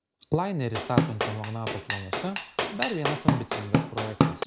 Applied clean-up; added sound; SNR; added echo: none; Drum / Drum kit; -4 dB; none.